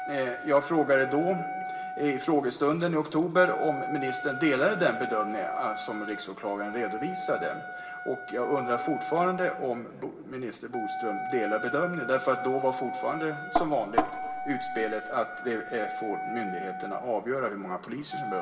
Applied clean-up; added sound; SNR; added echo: none; Wind instrument, woodwind instrument; 7 dB; reverberation time 1.6 s.